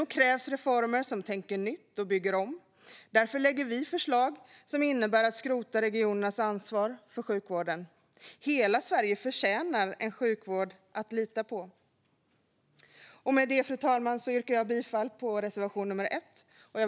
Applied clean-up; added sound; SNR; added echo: none; none; none; none.